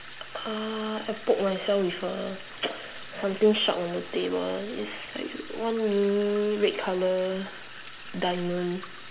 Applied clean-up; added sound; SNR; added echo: none; Sink (filling or washing) / Water tap, faucet; 16 dB; none.